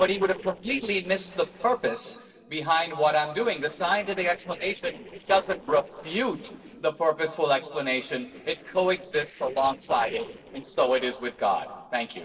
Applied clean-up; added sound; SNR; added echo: neural separator model SepFormer DNS4.